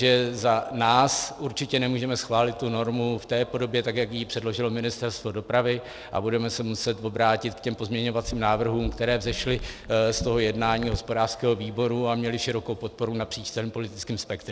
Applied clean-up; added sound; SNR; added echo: none; Chatter / Chirp, tweet / Car passing by / Typing; 12 dB; none.